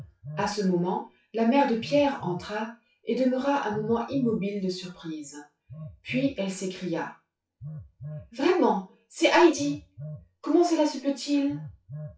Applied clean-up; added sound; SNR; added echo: classical method WPE with log-MMSE.